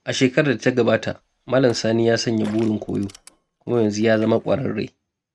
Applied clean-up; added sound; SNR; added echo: neural mask model RNNoise.